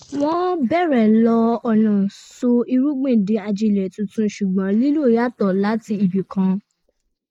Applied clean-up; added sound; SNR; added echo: neural mask model Resemble Enhance denoiser.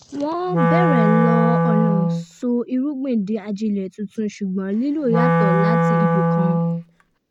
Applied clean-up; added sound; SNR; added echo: none; Wind instrument, woodwind instrument; -4 dB; none.